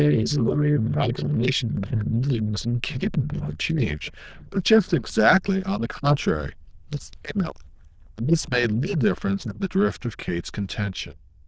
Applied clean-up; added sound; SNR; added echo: neural diffusion model UNIVERSE++.